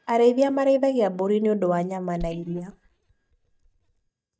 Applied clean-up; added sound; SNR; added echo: neural mask model DeepFilterNet 3.